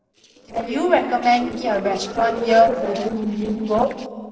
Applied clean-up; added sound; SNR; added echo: neural separator model SepFormer DNS4.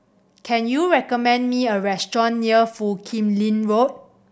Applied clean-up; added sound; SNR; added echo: none; none; none; none.